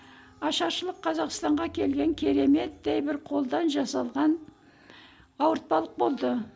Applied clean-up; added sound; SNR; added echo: none; none; none; none.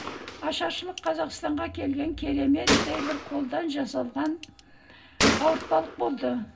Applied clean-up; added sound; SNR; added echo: none; Gunshot, gunfire; 3 dB; reverberation time 0.4 s.